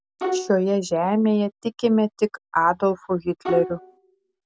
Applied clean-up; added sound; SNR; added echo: none; Bowed string instrument; 7 dB; none.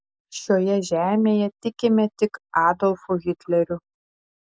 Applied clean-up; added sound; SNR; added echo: neural mask model Resemble Enhance denoiser.